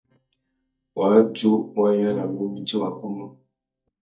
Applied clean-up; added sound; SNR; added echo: neural mask model DeepFilterNet 3.